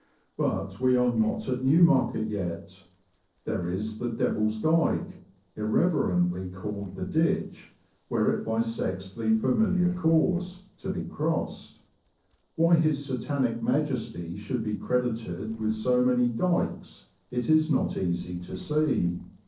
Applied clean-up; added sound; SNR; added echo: neural separator model SepFormer DNS4.